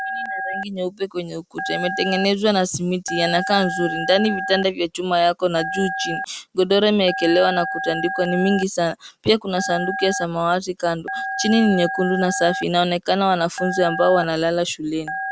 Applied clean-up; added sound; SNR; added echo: none; Telephone; 8 dB; none.